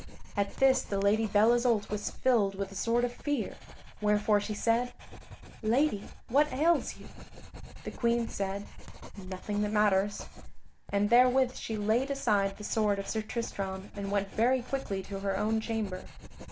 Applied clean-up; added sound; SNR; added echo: none; Writing; 13 dB; none.